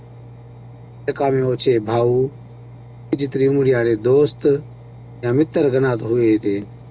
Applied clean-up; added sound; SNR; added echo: none; Engine; 19 dB; none.